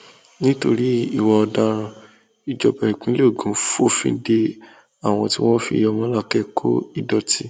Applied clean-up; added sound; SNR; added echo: none; none; none; none.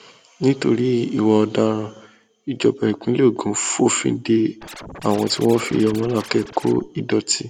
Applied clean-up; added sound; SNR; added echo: none; Scratching (performance technique); 18 dB; none.